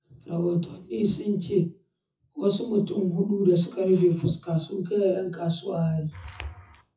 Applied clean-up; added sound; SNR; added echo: classical method WPE with log-MMSE.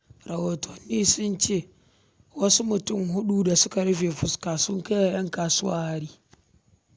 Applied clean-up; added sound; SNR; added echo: none; none; none; none.